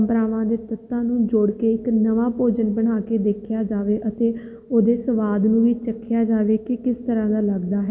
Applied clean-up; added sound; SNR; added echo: none; none; none; none.